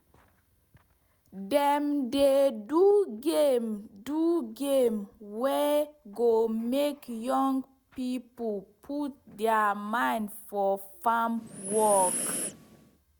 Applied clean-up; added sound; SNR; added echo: none; Breathing; 6 dB; none.